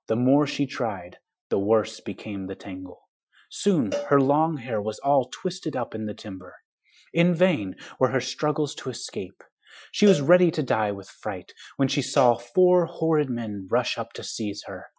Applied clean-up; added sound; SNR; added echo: classical method Wiener filter.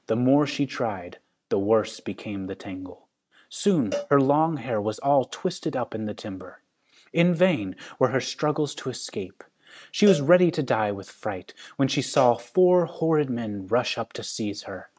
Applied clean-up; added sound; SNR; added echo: neural mask model RNNoise.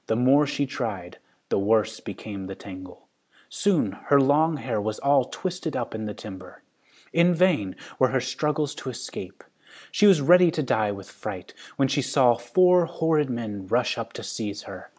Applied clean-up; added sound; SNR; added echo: none; none; none; none.